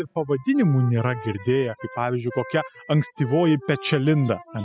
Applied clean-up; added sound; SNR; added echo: classical method spectral subtraction.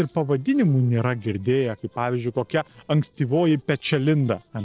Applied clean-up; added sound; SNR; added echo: neural separator model SepFormer DNS4.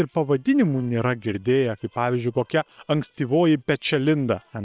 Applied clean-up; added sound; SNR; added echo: neural separator model SepFormer WHAM!.